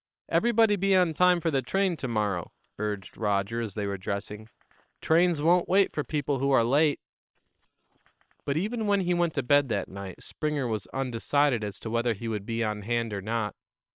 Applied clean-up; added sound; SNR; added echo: neural separator model SepFormer WHAM!.